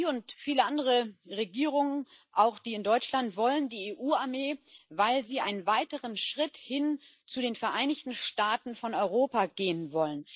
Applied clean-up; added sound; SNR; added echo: neural mask model Resemble Enhance denoiser.